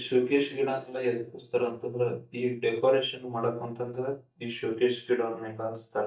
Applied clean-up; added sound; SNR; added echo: neural mask model DeepFilterNet 3.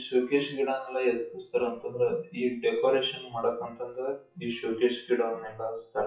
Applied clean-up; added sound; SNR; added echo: classical method WPE with log-MMSE.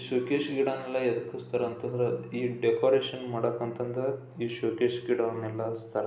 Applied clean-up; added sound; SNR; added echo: none; none; none; none.